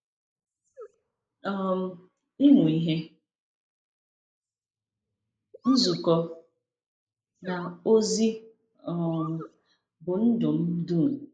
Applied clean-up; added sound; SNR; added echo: neural mask model Resemble Enhance denoiser.